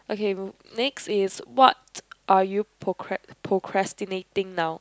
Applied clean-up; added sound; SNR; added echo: none; none; none; none.